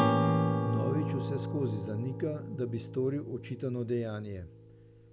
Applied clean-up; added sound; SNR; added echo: none; Acoustic guitar / Strum; -3 dB; none.